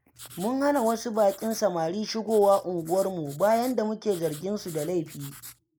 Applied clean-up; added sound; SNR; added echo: neural mask model Resemble Enhance denoiser.